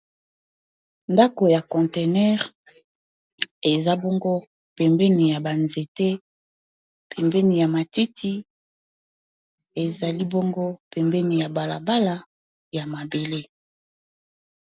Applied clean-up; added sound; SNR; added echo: none; none; none; none.